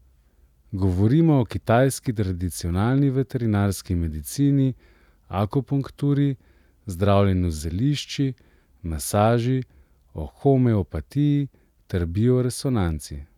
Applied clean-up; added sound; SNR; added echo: none; none; none; none.